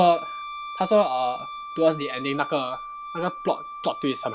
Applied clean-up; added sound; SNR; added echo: none; Wind instrument, woodwind instrument; 11 dB; none.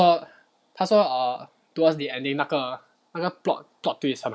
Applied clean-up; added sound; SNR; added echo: none; none; none; none.